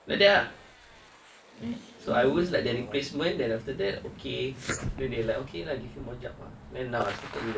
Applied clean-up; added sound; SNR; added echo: neural mask model Resemble Enhance denoiser.